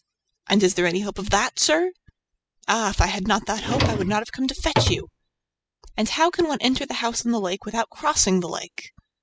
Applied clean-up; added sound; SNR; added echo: classical method spectral subtraction.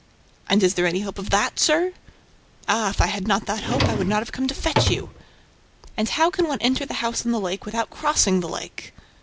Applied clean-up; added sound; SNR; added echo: none; Drawer open or close; 2 dB; none.